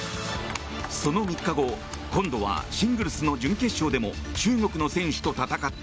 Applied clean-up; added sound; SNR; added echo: none; none; none; none.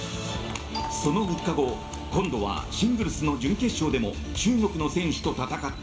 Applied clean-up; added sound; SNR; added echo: none; Doorbell; 12 dB; reverberation time 2.7 s.